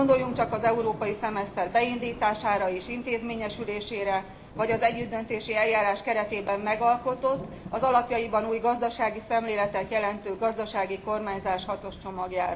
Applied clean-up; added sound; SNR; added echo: none; Thunder / Rain; 16 dB; reverberation time 0.4 s.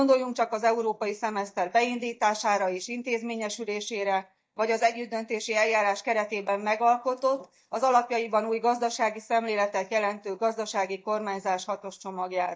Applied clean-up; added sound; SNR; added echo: neural mask model DeepFilterNet 3.